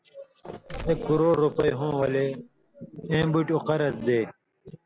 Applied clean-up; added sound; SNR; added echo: none; Mechanisms; 17 dB; none.